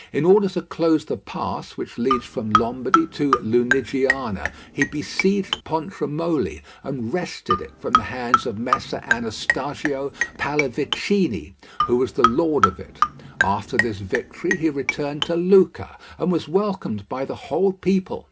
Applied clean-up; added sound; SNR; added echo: none; Marimba, xylophone; 2 dB; reverberation time 0.3 s.